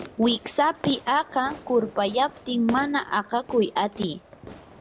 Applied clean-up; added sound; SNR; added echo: none; Fireworks; 17 dB; none.